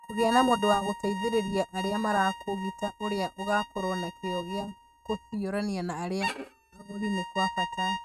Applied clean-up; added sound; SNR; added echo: neural mask model RNNoise.